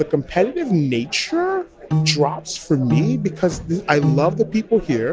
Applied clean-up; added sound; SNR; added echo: none; Piano; 3 dB; none.